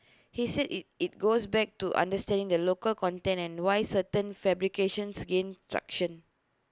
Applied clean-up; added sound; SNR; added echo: none; none; none; none.